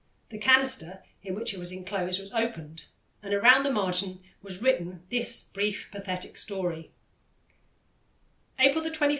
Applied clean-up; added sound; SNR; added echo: none; none; none; none.